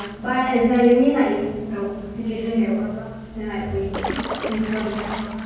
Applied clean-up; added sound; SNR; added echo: none; Drip / Trickle, dribble / Water / Splash, splatter; 12 dB; reverberation time 1.3 s.